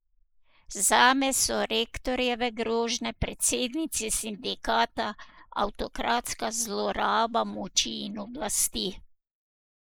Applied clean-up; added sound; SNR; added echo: neural mask model Resemble Enhance denoiser.